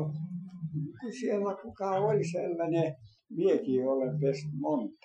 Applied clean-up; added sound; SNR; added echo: classical method Wiener filter.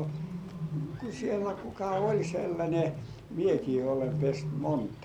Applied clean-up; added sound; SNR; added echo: none; Bird; 5 dB; none.